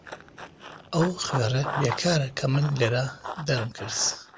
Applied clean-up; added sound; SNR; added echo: none; Run; 11 dB; none.